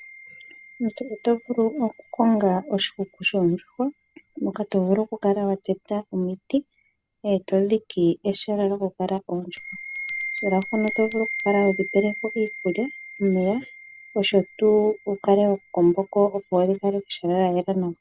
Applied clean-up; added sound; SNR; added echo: none; Bell; 16 dB; none.